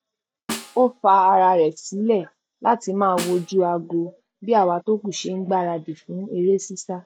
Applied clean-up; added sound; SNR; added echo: none; Snare drum; 16 dB; none.